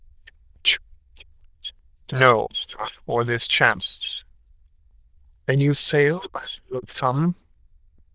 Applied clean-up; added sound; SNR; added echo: neural diffusion model UNIVERSE++.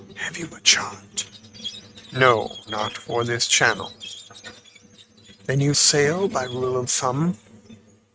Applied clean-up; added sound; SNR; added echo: neural mask model RNNoise.